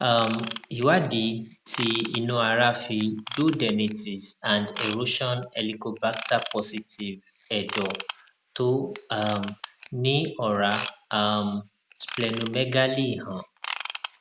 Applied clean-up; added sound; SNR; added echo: none; Ratchet, pawl / Tools; 12 dB; none.